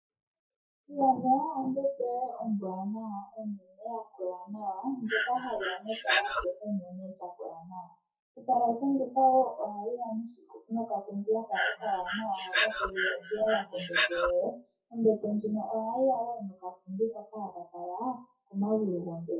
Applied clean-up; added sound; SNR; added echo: classical method WPE with log-MMSE.